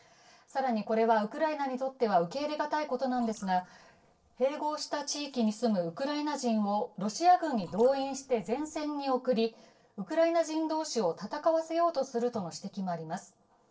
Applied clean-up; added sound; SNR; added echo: neural separator model SepFormer DNS4.